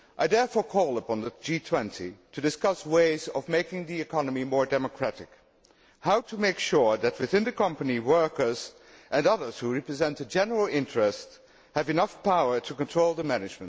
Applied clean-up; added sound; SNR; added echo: none; none; none; none.